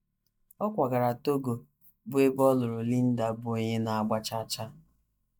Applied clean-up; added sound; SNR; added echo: neural mask model DeepFilterNet 3.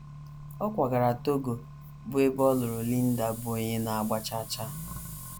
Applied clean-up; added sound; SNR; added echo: none; Hiss + Accelerating, revving, vroom; 13 dB; none.